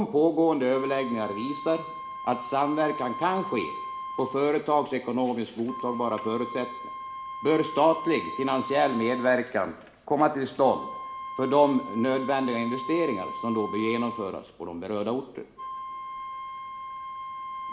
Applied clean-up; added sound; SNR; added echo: none; Wind instrument, woodwind instrument; 10 dB; reverberation time 0.7 s.